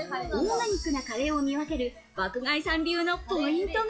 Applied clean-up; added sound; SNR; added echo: classical method log-MMSE.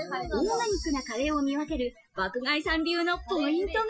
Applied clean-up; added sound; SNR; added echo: classical method Wiener filter.